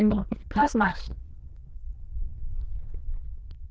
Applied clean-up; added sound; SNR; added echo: neural diffusion model UNIVERSE++.